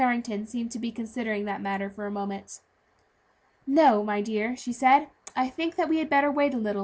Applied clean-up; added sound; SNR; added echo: none; none; none; none.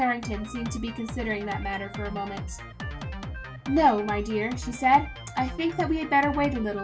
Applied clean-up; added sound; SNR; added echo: none; Drum kit; 9 dB; reverberation time 0.2 s.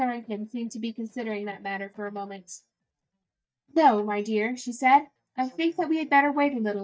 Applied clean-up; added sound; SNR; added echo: neural mask model DeepFilterNet 3.